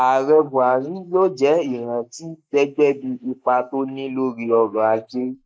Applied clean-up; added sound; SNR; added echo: neural mask model Resemble Enhance denoiser.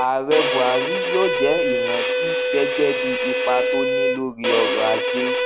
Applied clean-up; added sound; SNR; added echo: none; Bowed string instrument; -2 dB; none.